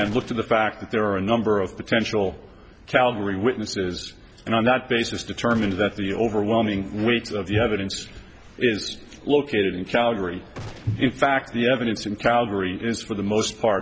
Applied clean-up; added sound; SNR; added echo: none; Gunshot, gunfire; 19 dB; none.